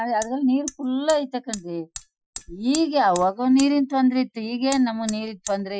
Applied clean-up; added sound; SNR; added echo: classical method Wiener filter.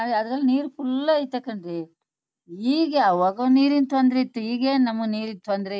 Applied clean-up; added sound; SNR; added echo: none; none; none; none.